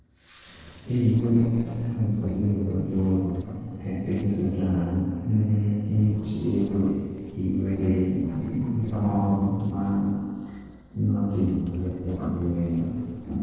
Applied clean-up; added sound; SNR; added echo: neural separator model SepFormer DNS4.